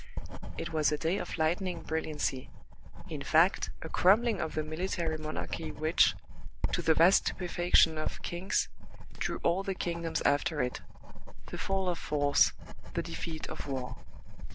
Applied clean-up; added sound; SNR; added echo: none; Writing; 0 dB; none.